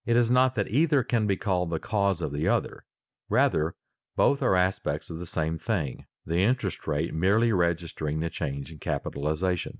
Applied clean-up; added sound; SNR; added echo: none; none; none; none.